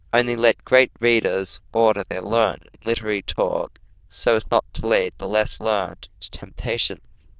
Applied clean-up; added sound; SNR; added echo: neural diffusion model UNIVERSE++.